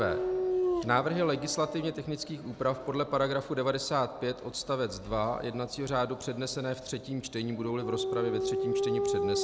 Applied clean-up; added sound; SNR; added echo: none; Dog; 3 dB; none.